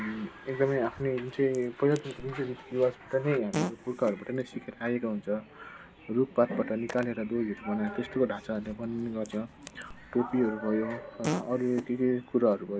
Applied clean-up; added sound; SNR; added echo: none; Fart; 13 dB; none.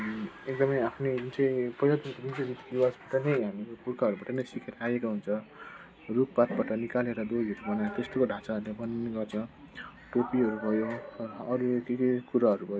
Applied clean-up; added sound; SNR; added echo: none; none; none; none.